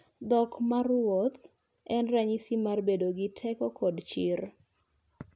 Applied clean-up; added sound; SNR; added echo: none; none; none; none.